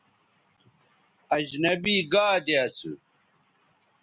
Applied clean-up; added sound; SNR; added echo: none; none; none; none.